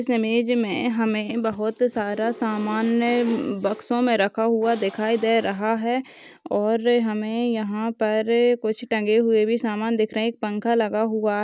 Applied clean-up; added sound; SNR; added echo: none; none; none; none.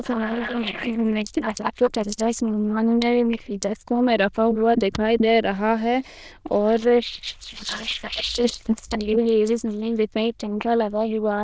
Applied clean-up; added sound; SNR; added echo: neural diffusion model UNIVERSE++.